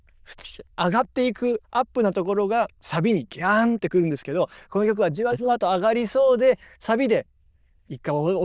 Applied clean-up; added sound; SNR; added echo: neural diffusion model UNIVERSE++.